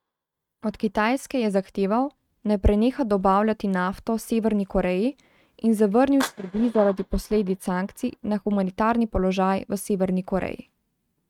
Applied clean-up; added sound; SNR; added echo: neural mask model RNNoise.